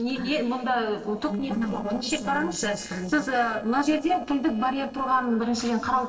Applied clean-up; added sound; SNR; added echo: neural separator model SepFormer DNS4.